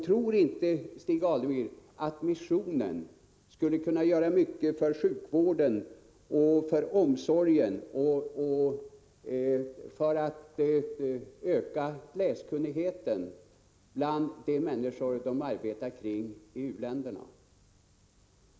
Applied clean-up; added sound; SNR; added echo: none; none; none; none.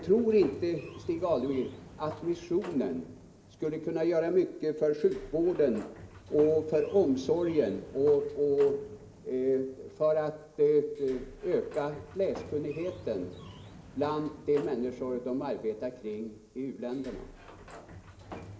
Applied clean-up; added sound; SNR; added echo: none; Sliding door; 18 dB; reverberation time 0.7 s.